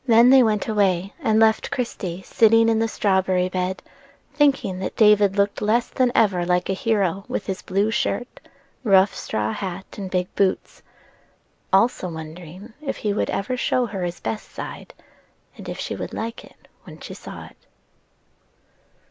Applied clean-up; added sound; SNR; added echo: none; none; none; none.